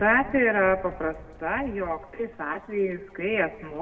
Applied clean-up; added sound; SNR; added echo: none; Rain / Thunderstorm; 19 dB; reverberation time 0.9 s.